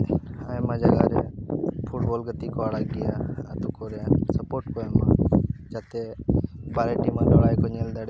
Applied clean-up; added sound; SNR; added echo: none; none; none; none.